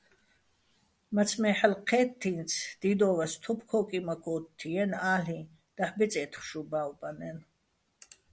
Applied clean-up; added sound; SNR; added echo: none; none; none; none.